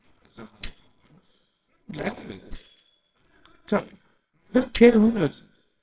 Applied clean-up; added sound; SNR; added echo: neural separator model SepFormer WHAMR!.